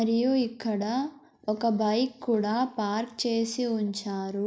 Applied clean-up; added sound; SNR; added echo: neural mask model Resemble Enhance denoiser.